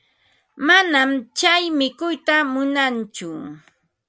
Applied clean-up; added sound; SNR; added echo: none; none; none; none.